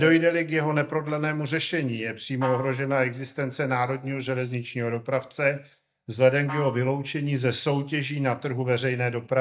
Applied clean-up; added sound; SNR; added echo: neural mask model DeepFilterNet 3.